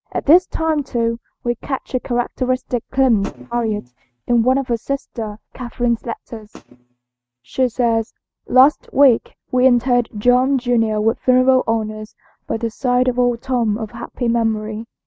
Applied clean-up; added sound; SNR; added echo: neural mask model RNNoise.